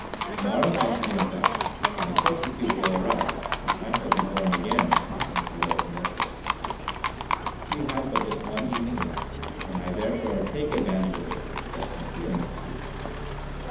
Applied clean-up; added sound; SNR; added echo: none; Livestock, farm animals, working animals; -2 dB; reverberation time 0.9 s.